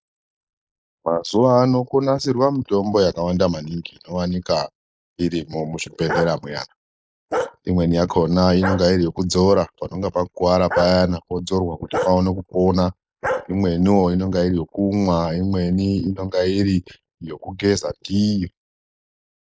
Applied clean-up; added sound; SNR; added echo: neural mask model Resemble Enhance denoiser.